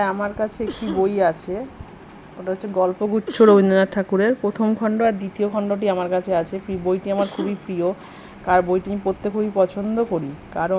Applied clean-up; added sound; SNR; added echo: none; Cough; 14 dB; none.